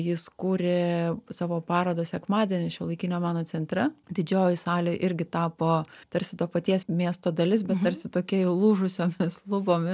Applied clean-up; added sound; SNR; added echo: none; none; none; none.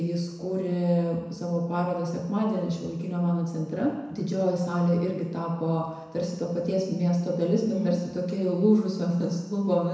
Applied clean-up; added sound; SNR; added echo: none; none; none; reverberation time 1.0 s.